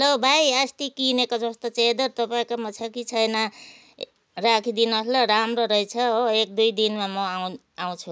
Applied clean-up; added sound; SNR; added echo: none; none; none; none.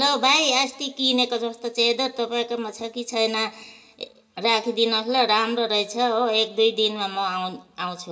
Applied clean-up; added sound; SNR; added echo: none; none; none; reverberation time 0.8 s.